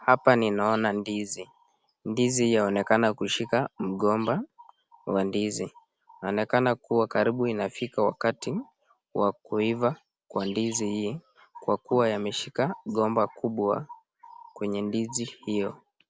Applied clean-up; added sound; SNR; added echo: none; none; none; none.